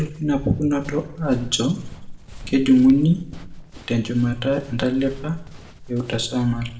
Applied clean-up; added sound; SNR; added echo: none; Run; 14 dB; reverberation time 0.6 s.